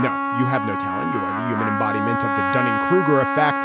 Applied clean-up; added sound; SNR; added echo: none; Trumpet; -1 dB; none.